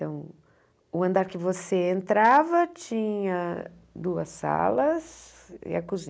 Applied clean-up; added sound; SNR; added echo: none; none; none; none.